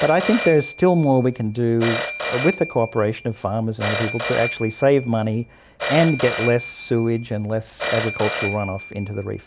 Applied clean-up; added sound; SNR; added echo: none; Telephone; 9 dB; none.